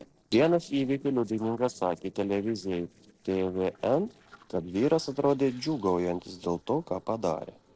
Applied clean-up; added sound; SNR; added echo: neural separator model SepFormer DNS4.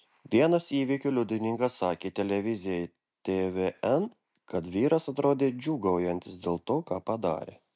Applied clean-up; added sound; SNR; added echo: none; none; none; none.